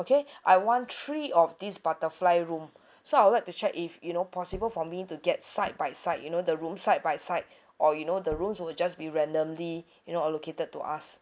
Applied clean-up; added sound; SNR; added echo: none; Tap / Bass drum; 20 dB; none.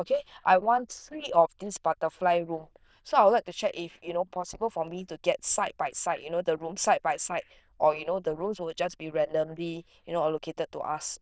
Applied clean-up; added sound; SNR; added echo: neural diffusion model UNIVERSE++.